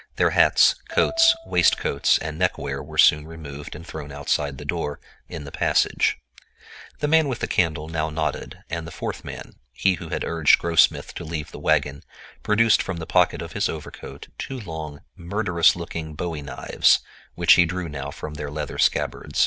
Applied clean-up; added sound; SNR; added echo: none; Piano; 15 dB; none.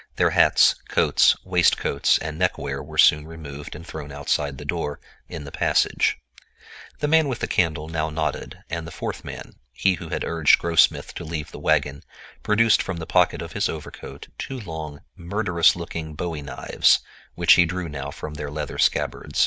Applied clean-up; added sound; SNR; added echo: none; none; none; none.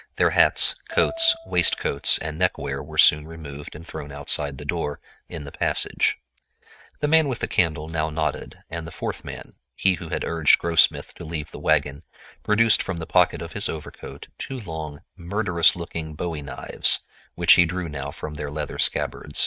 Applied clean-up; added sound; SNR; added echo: neural mask model RNNoise.